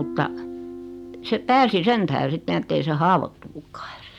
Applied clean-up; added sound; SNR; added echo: none; Guitar; 15 dB; none.